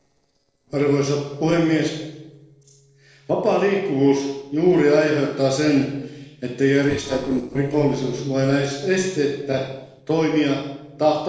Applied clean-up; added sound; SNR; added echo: neural separator model SepFormer DNS4.